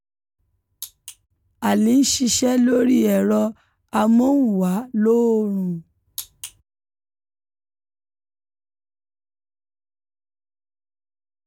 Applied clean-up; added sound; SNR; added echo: none; none; none; none.